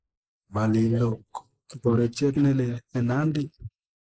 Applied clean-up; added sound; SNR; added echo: neural mask model Resemble Enhance denoiser.